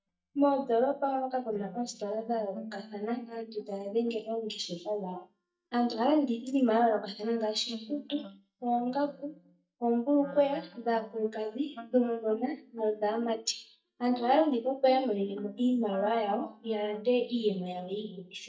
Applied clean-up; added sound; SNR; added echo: neural mask model DeepFilterNet 3.